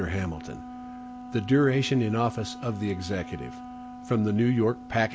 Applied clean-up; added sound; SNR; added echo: none; Wind instrument, woodwind instrument; 14 dB; none.